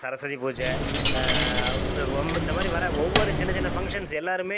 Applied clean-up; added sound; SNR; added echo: none; Coin (dropping); -4 dB; none.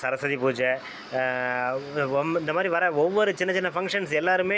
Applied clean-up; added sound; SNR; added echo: none; none; none; none.